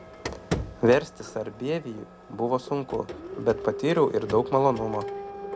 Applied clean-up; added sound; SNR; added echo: none; Printer; 9 dB; none.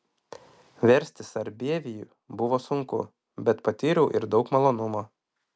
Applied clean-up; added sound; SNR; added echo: none; none; none; none.